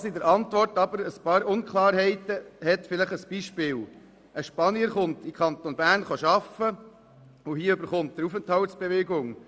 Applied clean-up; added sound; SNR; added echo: none; none; none; none.